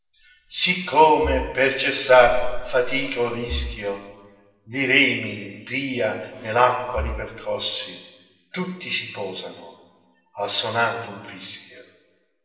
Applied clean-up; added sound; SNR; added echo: none; Breathing; 13 dB; reverberation time 1.4 s.